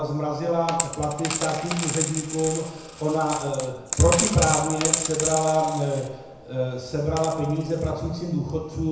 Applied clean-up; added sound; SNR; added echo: none; Coin (dropping); 5 dB; reverberation time 1.0 s.